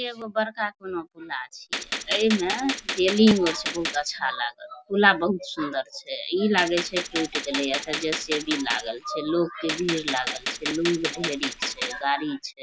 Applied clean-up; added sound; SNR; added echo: none; Gunshot, gunfire; 6 dB; none.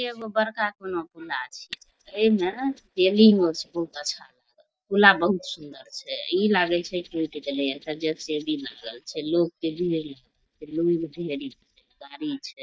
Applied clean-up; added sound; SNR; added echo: neural mask model DeepFilterNet 3.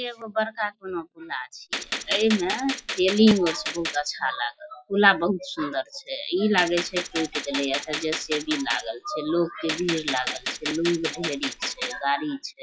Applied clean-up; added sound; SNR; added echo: classical method log-MMSE.